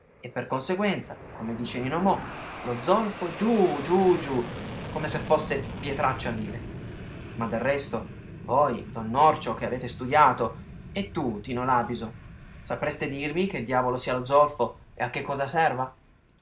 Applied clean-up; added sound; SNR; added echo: none; Fixed-wing aircraft, airplane; 13 dB; none.